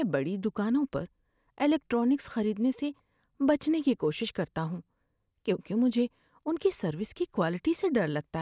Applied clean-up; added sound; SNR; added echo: none; none; none; none.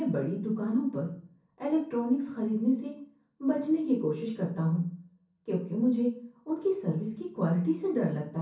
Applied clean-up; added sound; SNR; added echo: none; none; none; reverberation time 0.6 s.